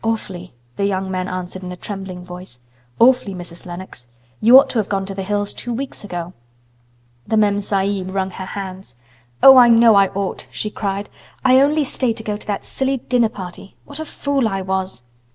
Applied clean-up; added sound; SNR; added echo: none; none; none; none.